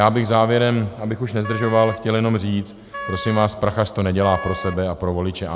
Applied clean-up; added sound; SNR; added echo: none; Wind instrument, woodwind instrument; 13 dB; none.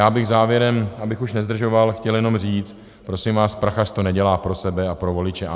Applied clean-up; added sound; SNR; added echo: none; none; none; none.